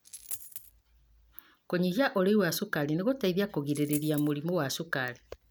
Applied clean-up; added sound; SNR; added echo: none; Coin (dropping); 12 dB; none.